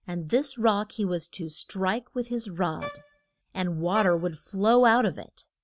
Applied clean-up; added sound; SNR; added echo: none; Wind instrument, woodwind instrument; 14 dB; none.